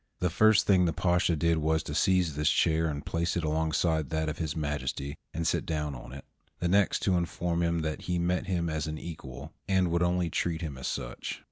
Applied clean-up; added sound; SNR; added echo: none; none; none; none.